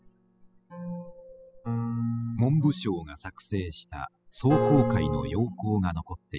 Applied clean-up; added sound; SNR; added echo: classical method spectral subtraction.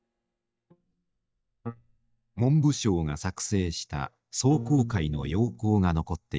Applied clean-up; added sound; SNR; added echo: neural mask model DeepFilterNet 3.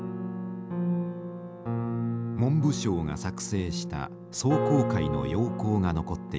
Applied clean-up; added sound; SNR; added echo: none; none; none; none.